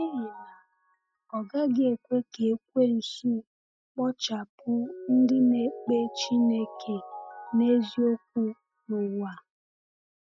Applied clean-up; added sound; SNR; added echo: neural mask model RNNoise.